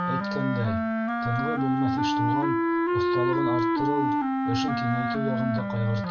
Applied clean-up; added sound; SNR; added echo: none; Wind instrument, woodwind instrument; -5 dB; reverberation time 0.2 s.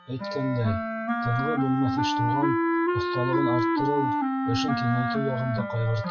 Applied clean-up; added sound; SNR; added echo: classical method WPE with log-MMSE.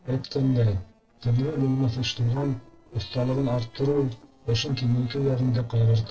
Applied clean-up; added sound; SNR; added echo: neural separator model SepFormer DNS4.